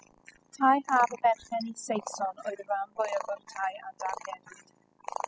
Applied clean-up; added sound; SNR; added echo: classical method spectral subtraction.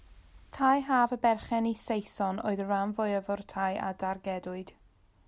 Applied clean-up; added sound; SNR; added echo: none; none; none; none.